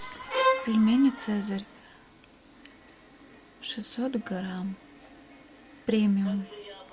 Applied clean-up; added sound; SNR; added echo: none; Bowed string instrument; -2 dB; none.